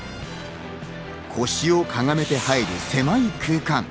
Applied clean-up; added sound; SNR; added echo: none; none; none; none.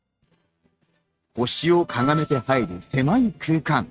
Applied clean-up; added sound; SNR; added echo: neural mask model RNNoise.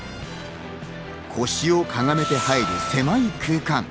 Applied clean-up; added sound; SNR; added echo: none; Wind instrument, woodwind instrument; 7 dB; none.